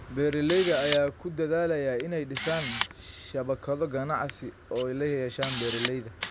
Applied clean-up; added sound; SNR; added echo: none; Camera; 6 dB; none.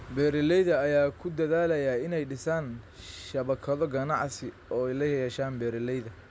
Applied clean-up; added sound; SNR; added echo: none; none; none; none.